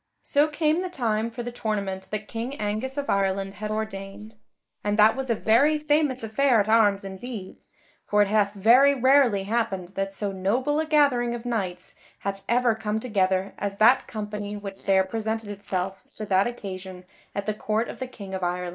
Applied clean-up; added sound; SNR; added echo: neural mask model Resemble Enhance denoiser.